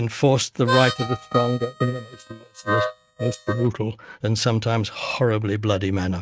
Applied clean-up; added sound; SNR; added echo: neural mask model RNNoise.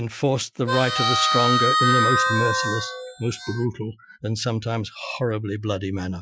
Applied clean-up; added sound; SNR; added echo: classical method Wiener filter.